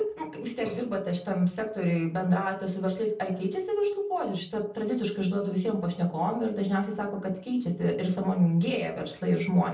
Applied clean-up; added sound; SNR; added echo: none; none; none; reverberation time 0.3 s.